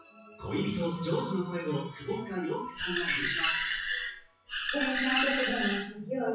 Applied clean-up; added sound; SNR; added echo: classical method WPE with log-MMSE.